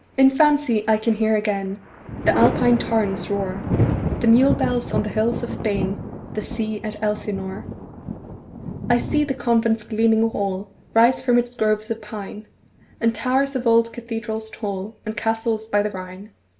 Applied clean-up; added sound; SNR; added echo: none; Thunder; 8 dB; reverberation time 0.2 s.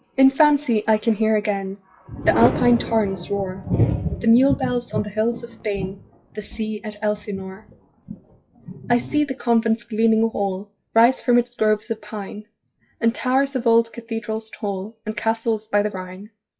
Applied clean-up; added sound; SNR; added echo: classical method WPE with log-MMSE.